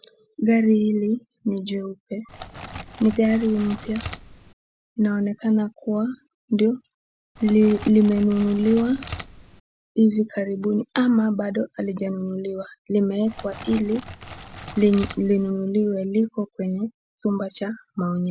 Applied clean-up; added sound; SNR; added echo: none; Crackle; 13 dB; none.